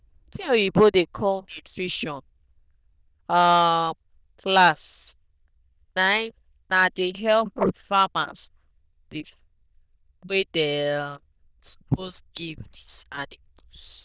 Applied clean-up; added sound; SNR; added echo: neural diffusion model UNIVERSE++.